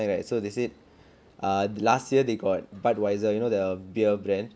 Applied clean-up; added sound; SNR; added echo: none; none; none; none.